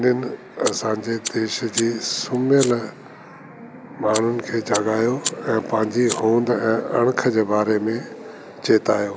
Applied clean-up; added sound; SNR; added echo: none; Fire; 12 dB; none.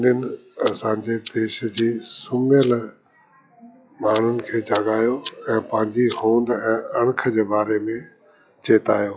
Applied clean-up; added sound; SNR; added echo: classical method log-MMSE.